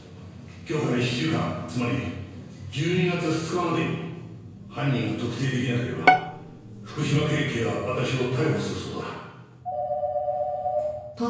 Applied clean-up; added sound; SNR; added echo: none; Bowed string instrument; -1 dB; reverberation time 1.0 s.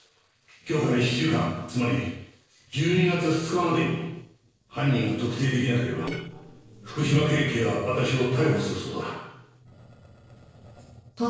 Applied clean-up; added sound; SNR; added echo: neural separator model SepFormer DNS4.